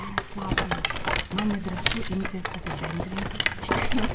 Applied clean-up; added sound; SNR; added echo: none; Rattle; -1 dB; reverberation time 1.0 s.